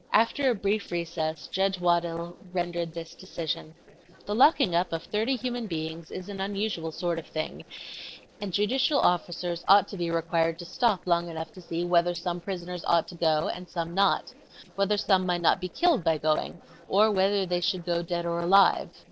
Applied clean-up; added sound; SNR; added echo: neural separator model SepFormer DNS4.